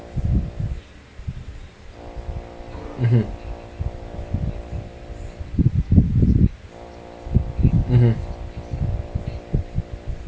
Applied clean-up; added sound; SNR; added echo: none; Brass instrument; 19 dB; none.